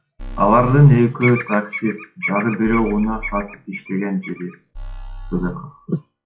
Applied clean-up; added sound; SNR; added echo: classical method log-MMSE.